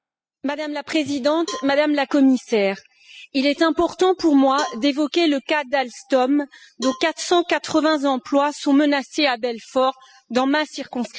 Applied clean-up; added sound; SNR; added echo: classical method spectral subtraction.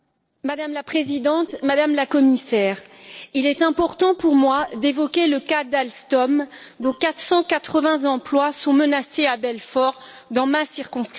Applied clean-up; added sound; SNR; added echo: neural separator model SepFormer DNS4.